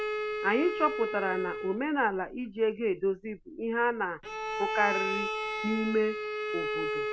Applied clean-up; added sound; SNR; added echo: none; Bowed string instrument; 4 dB; none.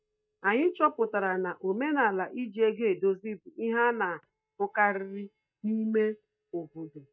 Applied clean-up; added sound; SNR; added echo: neural mask model DeepFilterNet 3.